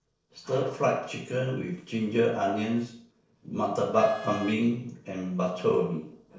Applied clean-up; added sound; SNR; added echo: neural separator model SepFormer DNS4.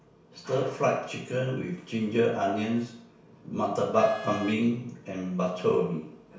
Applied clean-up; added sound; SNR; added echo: none; Vehicle horn, car horn, honking; 20 dB; reverberation time 0.6 s.